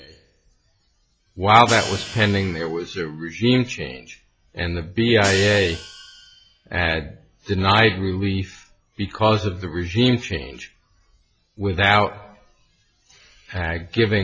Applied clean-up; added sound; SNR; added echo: classical method log-MMSE.